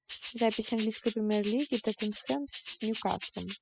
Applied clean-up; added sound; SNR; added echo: classical method spectral subtraction.